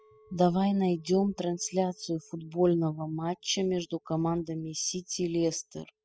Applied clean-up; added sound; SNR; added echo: classical method spectral subtraction.